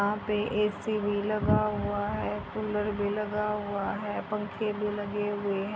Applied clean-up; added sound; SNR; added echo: none; none; none; none.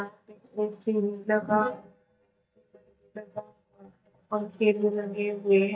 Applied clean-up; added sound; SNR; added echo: neural mask model DeepFilterNet 3.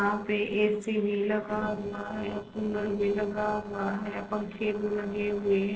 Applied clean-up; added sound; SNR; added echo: neural separator model SepFormer DNS4.